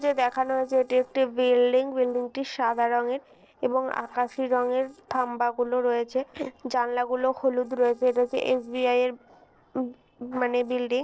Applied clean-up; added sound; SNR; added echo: neural separator model SepFormer DNS4.